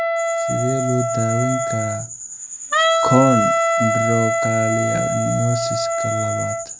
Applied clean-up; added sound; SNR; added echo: none; Wind instrument, woodwind instrument; -2 dB; none.